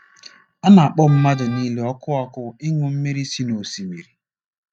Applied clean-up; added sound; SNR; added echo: neural mask model RNNoise.